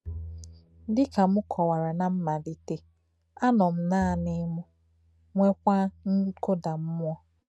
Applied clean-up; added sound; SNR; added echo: neural mask model RNNoise.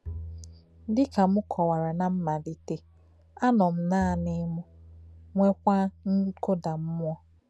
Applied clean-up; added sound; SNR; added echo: none; Bowed string instrument; 17 dB; none.